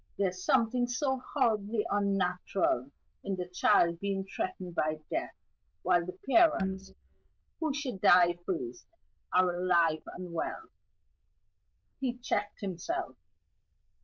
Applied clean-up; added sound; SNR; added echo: neural diffusion model UNIVERSE++.